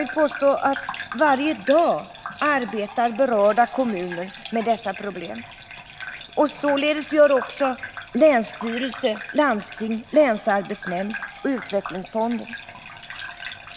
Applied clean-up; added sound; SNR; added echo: none; Bathtub (filling or washing) / Gurgling; 14 dB; none.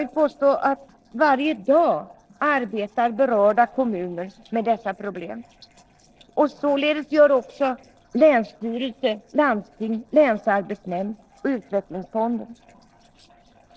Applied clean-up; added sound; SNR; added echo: neural separator model SepFormer DNS4.